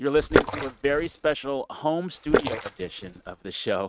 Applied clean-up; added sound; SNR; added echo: neural mask model RNNoise.